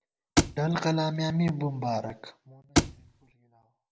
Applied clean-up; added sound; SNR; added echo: none; Thump, thud; -4 dB; none.